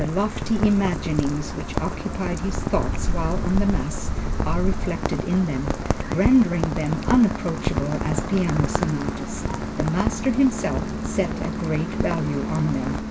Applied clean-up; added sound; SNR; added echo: none; Rain; 1 dB; none.